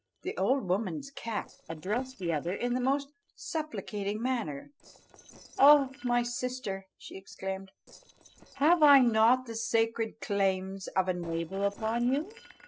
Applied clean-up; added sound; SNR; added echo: neural separator model SepFormer DNS4.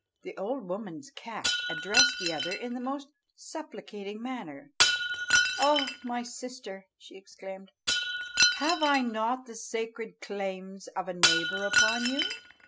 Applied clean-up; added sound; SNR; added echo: none; Shatter; -3 dB; none.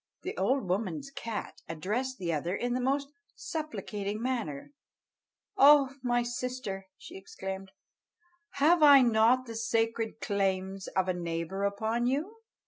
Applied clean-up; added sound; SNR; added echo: none; none; none; none.